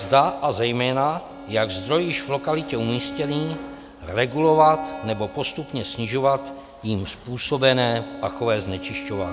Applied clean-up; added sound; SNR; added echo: none; Bowed string instrument; 14 dB; none.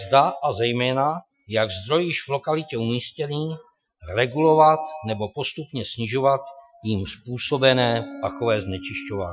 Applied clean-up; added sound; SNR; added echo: classical method Wiener filter.